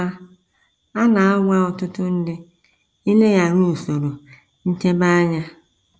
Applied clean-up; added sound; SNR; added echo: none; none; none; none.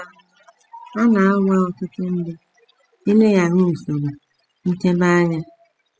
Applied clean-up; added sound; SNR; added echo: classical method spectral subtraction.